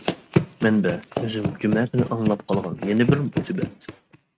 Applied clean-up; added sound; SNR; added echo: neural mask model RNNoise.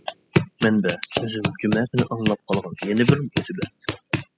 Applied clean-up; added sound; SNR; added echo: classical method spectral subtraction.